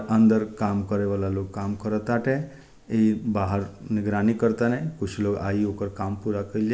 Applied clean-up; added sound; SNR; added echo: none; none; none; none.